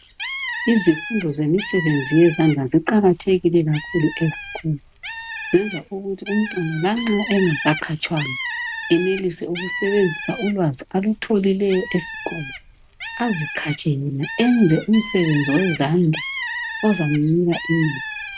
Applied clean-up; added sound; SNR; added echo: none; Bird; 11 dB; none.